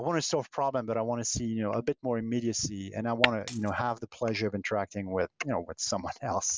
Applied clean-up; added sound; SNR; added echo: none; Glass; 1 dB; none.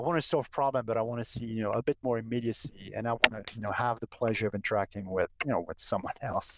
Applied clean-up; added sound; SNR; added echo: neural diffusion model UNIVERSE++.